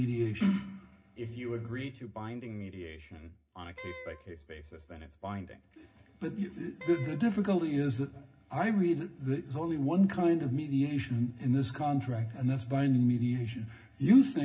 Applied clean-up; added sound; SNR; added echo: none; Wind instrument, woodwind instrument; 18 dB; reverberation time 0.4 s.